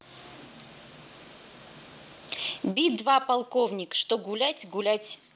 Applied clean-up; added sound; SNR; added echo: none; none; none; none.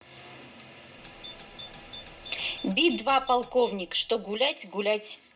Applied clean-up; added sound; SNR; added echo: none; Doorbell; 17 dB; reverberation time 0.2 s.